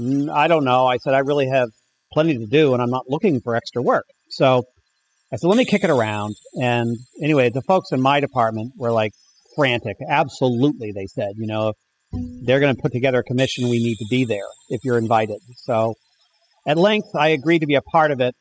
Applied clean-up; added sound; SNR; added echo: classical method spectral subtraction.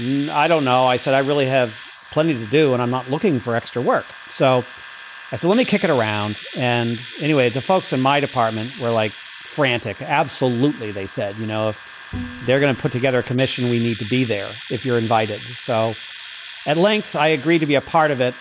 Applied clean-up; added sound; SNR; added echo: none; Bowed string instrument + Domestic sounds, home sounds; 15 dB; none.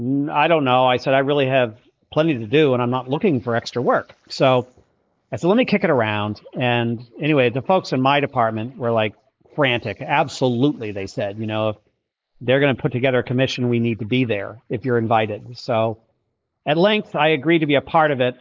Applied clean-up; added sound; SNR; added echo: neural mask model Resemble Enhance denoiser.